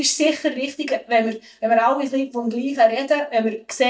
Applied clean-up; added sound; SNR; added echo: neural mask model DeepFilterNet 3.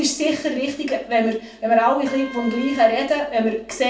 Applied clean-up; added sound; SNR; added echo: none; Wind instrument, woodwind instrument; 19 dB; reverberation time 0.3 s.